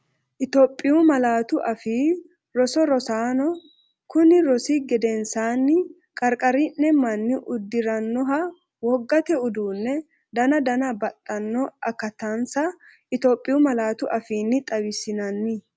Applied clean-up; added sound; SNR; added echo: none; none; none; none.